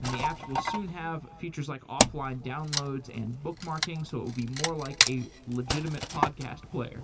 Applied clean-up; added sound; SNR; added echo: none; Wood; -2 dB; reverberation time 2.7 s.